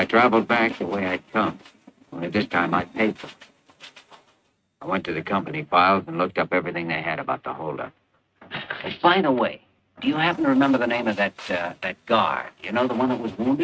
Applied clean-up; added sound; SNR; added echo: neural mask model RNNoise.